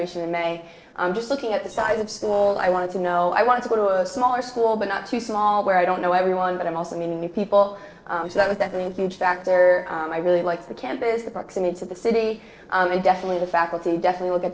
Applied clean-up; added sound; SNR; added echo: neural separator model SepFormer DNS4.